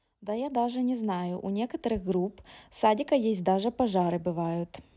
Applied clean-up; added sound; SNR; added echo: none; none; none; none.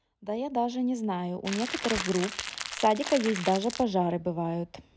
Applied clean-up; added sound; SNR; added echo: none; Crackle; 7 dB; none.